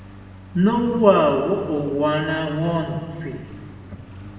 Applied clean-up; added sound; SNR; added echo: none; Engine; 19 dB; reverberation time 1.5 s.